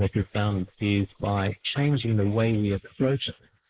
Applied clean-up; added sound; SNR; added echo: neural mask model Resemble Enhance denoiser.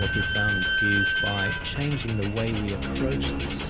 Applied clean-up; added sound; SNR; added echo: none; Squeak / Slam; -3 dB; none.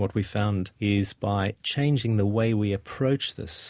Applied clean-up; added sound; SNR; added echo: none; none; none; none.